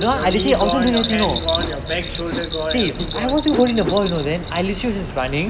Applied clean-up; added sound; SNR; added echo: none; Whoosh, swoosh, swish + Bell; 9 dB; none.